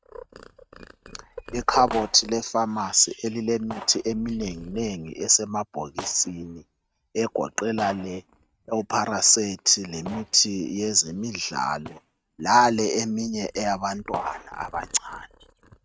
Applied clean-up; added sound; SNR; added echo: neural mask model RNNoise.